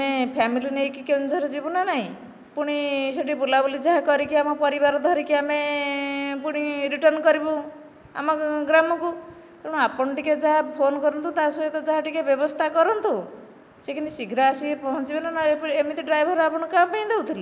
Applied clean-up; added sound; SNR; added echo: none; none; none; none.